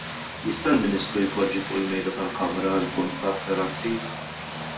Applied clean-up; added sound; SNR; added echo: none; Vehicle; 6 dB; reverberation time 0.2 s.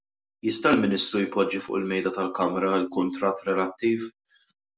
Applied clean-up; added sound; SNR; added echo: none; none; none; none.